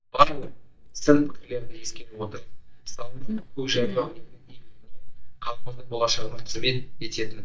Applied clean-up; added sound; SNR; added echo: neural mask model DeepFilterNet 3.